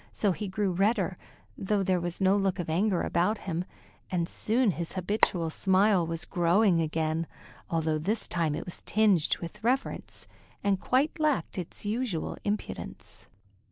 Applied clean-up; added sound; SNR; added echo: none; Telephone; 0 dB; none.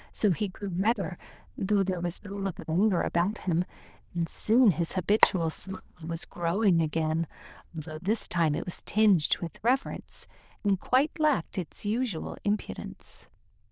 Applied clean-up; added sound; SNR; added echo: neural diffusion model UNIVERSE++.